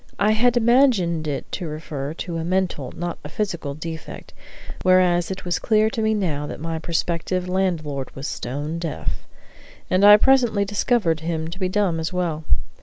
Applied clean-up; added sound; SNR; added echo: none; none; none; none.